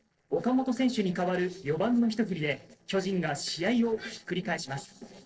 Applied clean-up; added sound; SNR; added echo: neural separator model SepFormer DNS4.